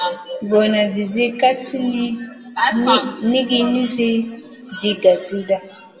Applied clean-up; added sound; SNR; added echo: none; none; none; reverberation time 1.4 s.